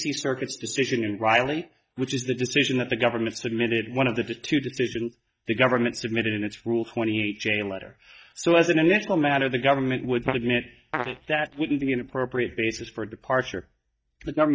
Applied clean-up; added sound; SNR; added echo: neural mask model DeepFilterNet 3.